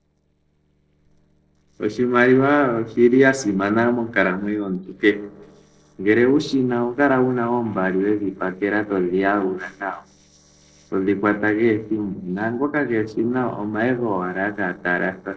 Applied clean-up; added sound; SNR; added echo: neural separator model SepFormer DNS4.